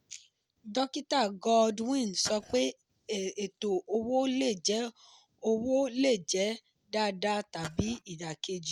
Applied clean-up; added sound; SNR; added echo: none; Glass; 14 dB; none.